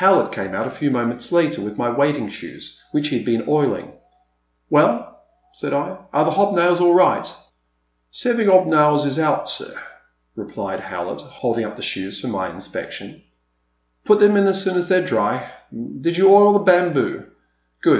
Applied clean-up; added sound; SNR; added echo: none; none; none; none.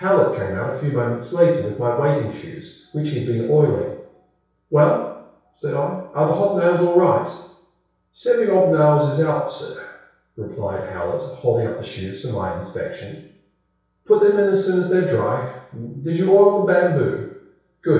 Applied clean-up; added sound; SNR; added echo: none; none; none; reverberation time 0.6 s.